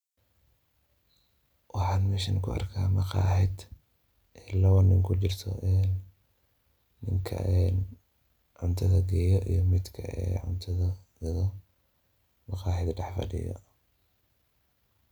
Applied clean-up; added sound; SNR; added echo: none; none; none; none.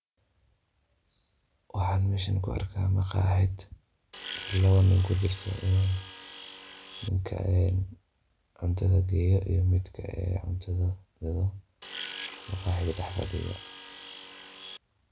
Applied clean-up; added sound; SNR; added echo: none; Tools; 11 dB; none.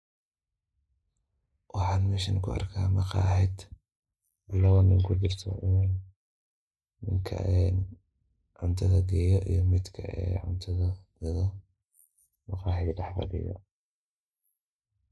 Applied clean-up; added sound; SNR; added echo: neural mask model Resemble Enhance denoiser.